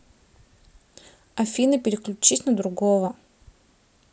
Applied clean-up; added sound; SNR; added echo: none; none; none; none.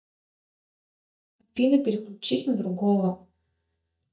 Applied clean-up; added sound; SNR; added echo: neural mask model DeepFilterNet 3.